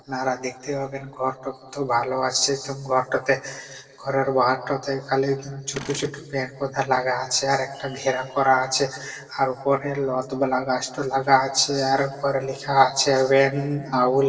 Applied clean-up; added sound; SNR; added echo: neural separator model SepFormer DNS4.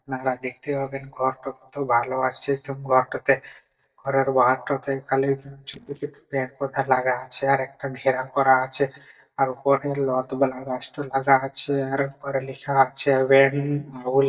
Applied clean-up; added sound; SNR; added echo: neural mask model DeepFilterNet 3.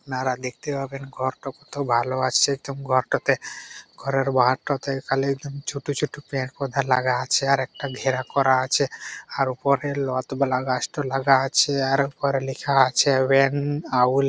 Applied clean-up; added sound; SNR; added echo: none; none; none; none.